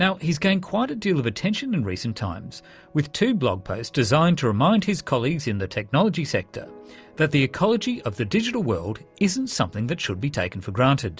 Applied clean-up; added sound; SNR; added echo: none; none; none; none.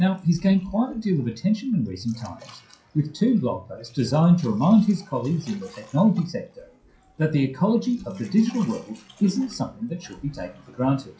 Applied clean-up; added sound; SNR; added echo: classical method WPE with log-MMSE.